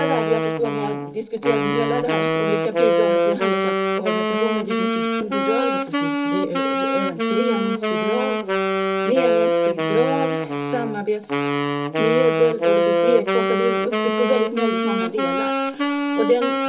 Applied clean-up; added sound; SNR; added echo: none; Wind instrument, woodwind instrument; -3 dB; reverberation time 0.2 s.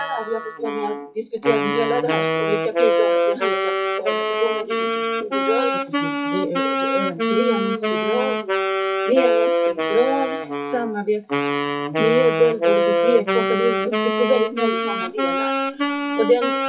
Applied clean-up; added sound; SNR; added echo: classical method WPE with log-MMSE.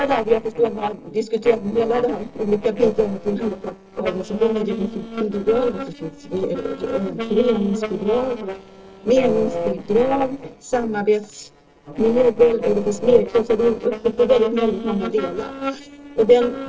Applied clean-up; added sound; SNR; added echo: neural separator model SepFormer DNS4.